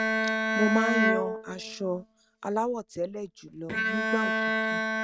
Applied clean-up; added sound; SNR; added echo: neural mask model RNNoise.